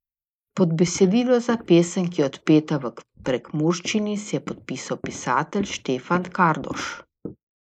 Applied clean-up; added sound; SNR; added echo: neural mask model Resemble Enhance denoiser.